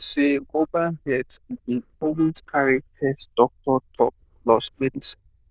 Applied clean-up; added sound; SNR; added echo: neural diffusion model UNIVERSE++.